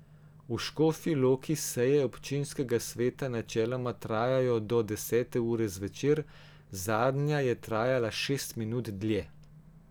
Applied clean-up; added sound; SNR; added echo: none; none; none; none.